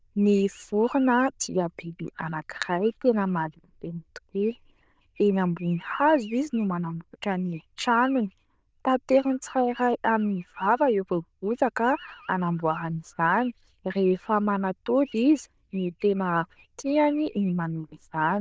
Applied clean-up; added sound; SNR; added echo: neural diffusion model UNIVERSE++.